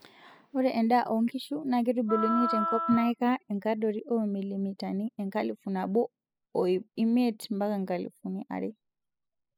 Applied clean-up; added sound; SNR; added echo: classical method spectral subtraction.